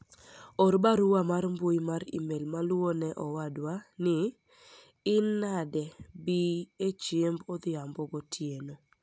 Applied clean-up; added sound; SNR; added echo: none; none; none; none.